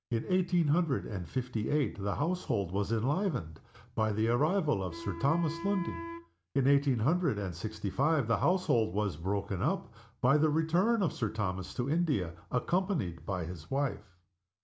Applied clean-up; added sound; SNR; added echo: none; Wind instrument, woodwind instrument; 13 dB; none.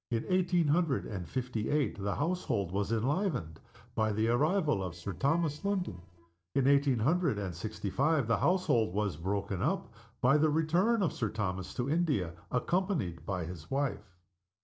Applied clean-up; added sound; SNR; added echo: neural separator model SepFormer DNS4.